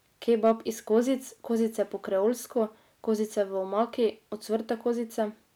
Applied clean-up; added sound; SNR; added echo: none; none; none; none.